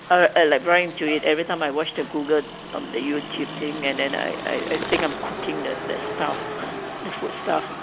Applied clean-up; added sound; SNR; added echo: none; Crack + Motor vehicle (road); 9 dB; none.